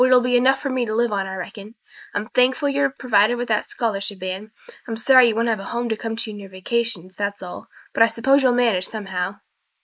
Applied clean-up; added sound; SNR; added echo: neural mask model Resemble Enhance denoiser.